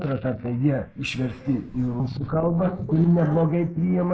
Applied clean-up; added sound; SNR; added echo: neural mask model Resemble Enhance denoiser.